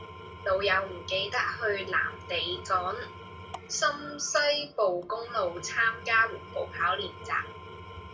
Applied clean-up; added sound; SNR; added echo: none; Engine / Tools; 14 dB; reverberation time 0.2 s.